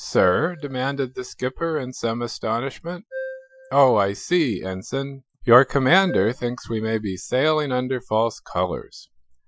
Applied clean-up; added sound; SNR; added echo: classical method Wiener filter.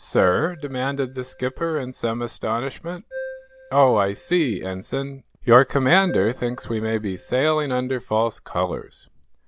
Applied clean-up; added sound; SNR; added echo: none; Keyboard (musical); 16 dB; none.